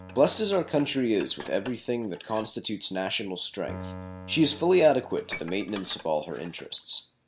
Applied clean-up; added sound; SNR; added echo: none; Keyboard (musical) + Dishes, pots, and pans; 17 dB; none.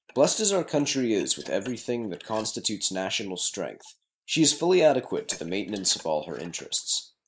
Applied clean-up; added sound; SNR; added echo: neural mask model Resemble Enhance denoiser.